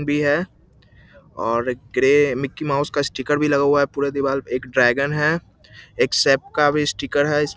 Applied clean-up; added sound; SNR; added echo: none; none; none; none.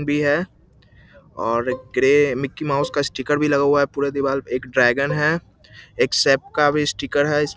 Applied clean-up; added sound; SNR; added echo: none; Bowed string instrument; 16 dB; none.